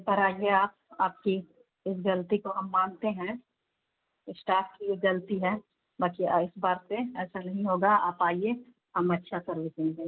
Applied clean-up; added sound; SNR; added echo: none; none; none; none.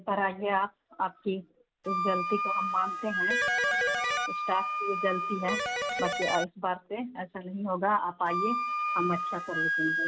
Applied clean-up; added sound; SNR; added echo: none; Wind instrument, woodwind instrument + Electric guitar; -1 dB; none.